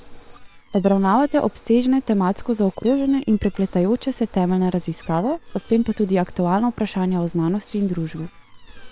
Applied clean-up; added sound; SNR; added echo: neural separator model SepFormer WHAM!.